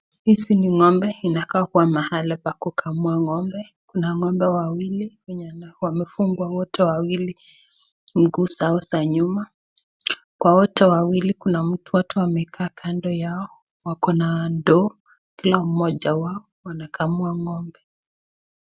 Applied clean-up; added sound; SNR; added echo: none; none; none; none.